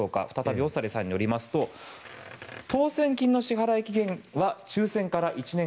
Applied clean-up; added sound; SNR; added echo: none; none; none; none.